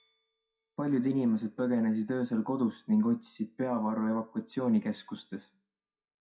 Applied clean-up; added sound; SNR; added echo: classical method WPE with log-MMSE.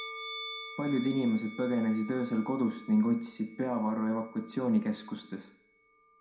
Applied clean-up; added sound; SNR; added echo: none; Musical instrument; 15 dB; reverberation time 0.4 s.